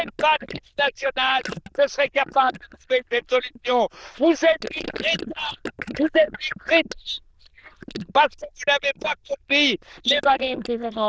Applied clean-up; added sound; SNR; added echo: neural diffusion model UNIVERSE++.